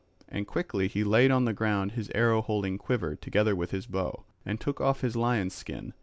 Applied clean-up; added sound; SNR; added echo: none; none; none; none.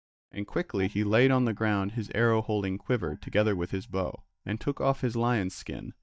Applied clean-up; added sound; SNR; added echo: neural mask model DeepFilterNet 3.